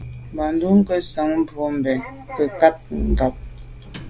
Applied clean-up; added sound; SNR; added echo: none; Sliding door; 10 dB; none.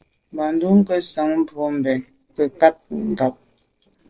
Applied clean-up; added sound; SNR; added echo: neural separator model SepFormer DNS4.